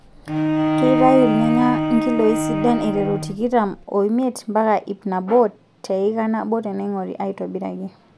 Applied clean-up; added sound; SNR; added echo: none; Bowed string instrument; 1 dB; none.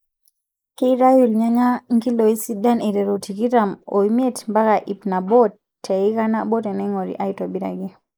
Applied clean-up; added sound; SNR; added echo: neural mask model Resemble Enhance denoiser.